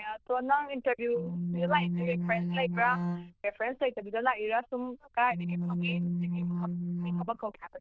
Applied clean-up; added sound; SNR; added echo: neural diffusion model UNIVERSE++.